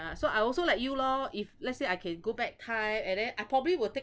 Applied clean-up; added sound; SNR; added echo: none; none; none; none.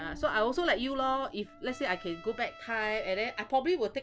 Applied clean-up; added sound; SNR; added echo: none; Bass guitar + Trumpet; 19 dB; none.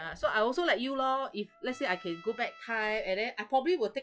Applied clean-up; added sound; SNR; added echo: classical method log-MMSE.